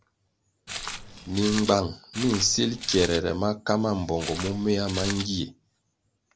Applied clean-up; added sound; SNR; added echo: none; Walk, footsteps; 8 dB; none.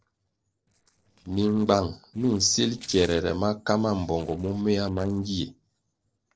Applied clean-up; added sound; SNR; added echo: neural separator model SepFormer DNS4.